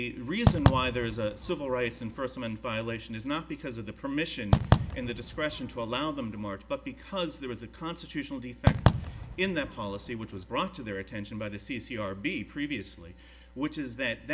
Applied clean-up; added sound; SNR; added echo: none; Fireworks; -4 dB; reverberation time 0.4 s.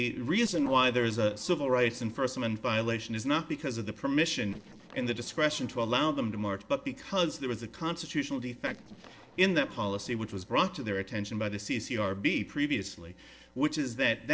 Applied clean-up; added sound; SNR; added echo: neural separator model SepFormer DNS4.